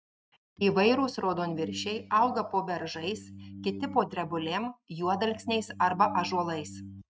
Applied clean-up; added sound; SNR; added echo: neural mask model RNNoise.